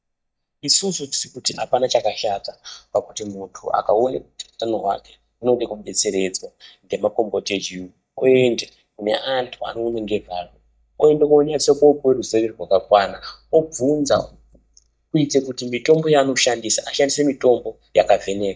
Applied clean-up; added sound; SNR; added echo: neural mask model DeepFilterNet 3.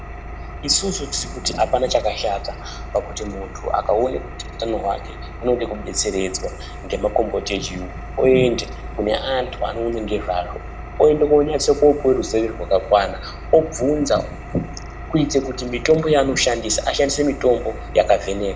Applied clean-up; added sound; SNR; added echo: none; Engine; 12 dB; reverberation time 0.8 s.